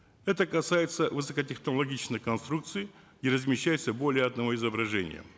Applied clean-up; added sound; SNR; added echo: none; none; none; none.